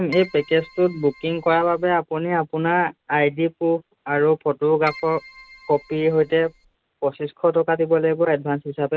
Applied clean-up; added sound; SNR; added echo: none; Keyboard (musical); 20 dB; none.